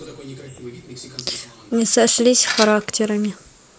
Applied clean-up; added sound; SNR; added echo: neural mask model Resemble Enhance denoiser.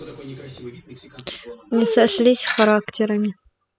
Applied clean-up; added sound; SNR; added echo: classical method spectral subtraction.